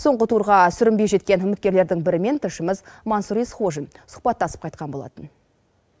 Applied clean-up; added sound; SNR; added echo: none; none; none; none.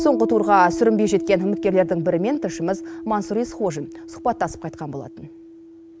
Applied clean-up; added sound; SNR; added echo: none; Piano; 8 dB; none.